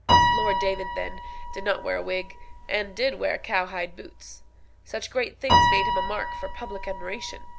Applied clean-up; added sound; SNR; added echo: none; Piano; -3 dB; none.